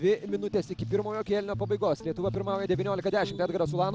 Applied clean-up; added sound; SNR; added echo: none; Guitar; 10 dB; none.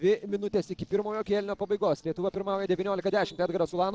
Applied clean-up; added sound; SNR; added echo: neural separator model SepFormer DNS4.